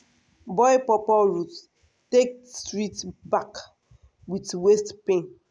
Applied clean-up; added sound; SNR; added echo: none; none; none; none.